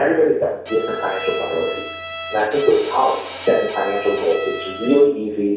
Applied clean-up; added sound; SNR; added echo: none; Bowed string instrument; 12 dB; reverberation time 0.6 s.